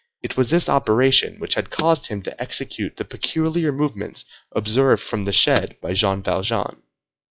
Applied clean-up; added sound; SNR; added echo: classical method log-MMSE.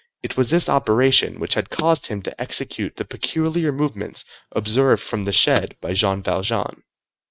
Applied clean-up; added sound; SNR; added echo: neural mask model RNNoise.